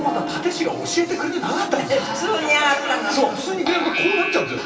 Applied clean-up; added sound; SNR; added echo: none; Harp; 12 dB; reverberation time 2.7 s.